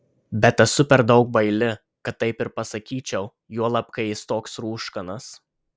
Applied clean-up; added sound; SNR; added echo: none; none; none; none.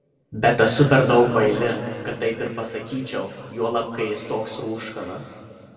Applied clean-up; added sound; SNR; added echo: none; none; none; reverberation time 2.1 s.